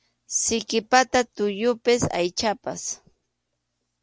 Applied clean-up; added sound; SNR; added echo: none; none; none; none.